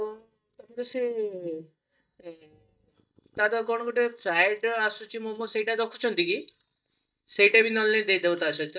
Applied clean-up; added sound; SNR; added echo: neural mask model DeepFilterNet 3.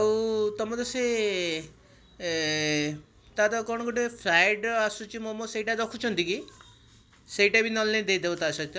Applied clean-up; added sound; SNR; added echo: none; none; none; none.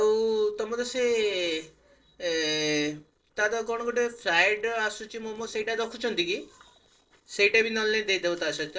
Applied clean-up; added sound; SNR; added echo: neural separator model SepFormer DNS4.